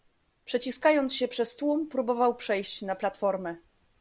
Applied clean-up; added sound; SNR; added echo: none; none; none; none.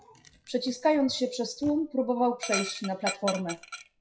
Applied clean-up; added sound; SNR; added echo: classical method WPE with log-MMSE.